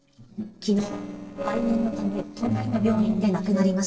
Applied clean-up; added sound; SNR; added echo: neural separator model SepFormer DNS4.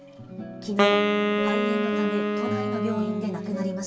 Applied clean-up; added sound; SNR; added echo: none; Wind instrument, woodwind instrument; -5 dB; reverberation time 0.2 s.